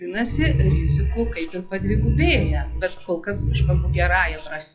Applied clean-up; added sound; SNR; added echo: classical method WPE with log-MMSE.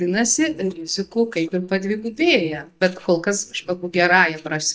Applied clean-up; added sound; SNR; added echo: neural mask model DeepFilterNet 3.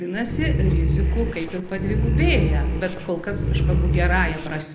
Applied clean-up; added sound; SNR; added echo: none; Growling; -5 dB; reverberation time 0.7 s.